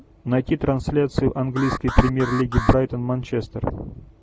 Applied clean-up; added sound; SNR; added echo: none; Alarm; 10 dB; none.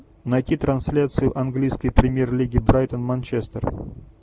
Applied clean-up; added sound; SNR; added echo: none; none; none; none.